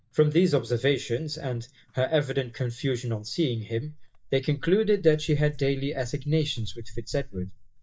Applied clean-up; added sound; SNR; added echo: neural mask model DeepFilterNet 3.